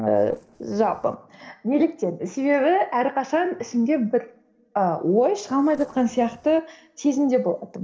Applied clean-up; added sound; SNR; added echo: neural separator model SepFormer DNS4.